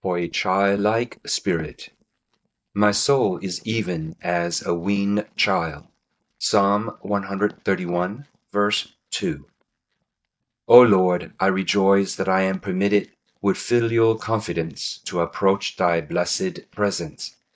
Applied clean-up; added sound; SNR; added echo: neural mask model DeepFilterNet 3.